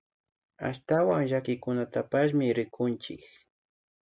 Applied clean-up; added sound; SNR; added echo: none; none; none; none.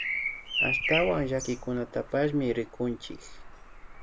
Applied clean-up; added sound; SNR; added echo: none; Bird vocalization, bird call, bird song; 3 dB; none.